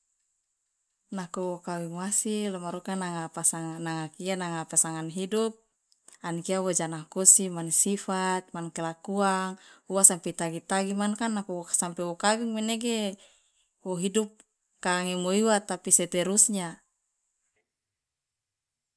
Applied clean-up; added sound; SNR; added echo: none; none; none; none.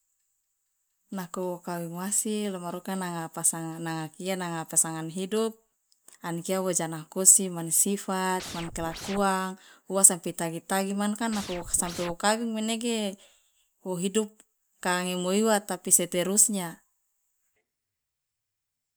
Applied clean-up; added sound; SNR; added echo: none; Scratching (performance technique); 11 dB; none.